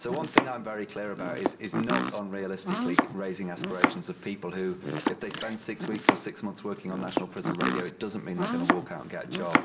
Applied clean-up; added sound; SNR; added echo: none; Domestic sounds, home sounds; -4 dB; reverberation time 2.9 s.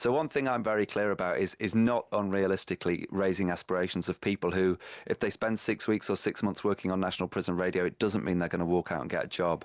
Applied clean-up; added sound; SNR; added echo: none; none; none; none.